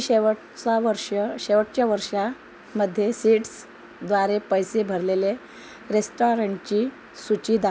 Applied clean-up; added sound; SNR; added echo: none; none; none; none.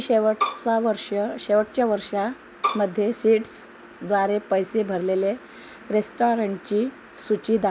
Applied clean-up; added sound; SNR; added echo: none; Bowed string instrument; 5 dB; none.